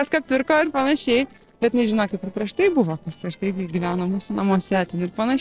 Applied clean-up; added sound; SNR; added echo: neural separator model SepFormer DNS4.